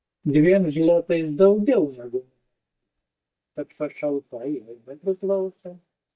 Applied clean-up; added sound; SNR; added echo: neural mask model DeepFilterNet 3.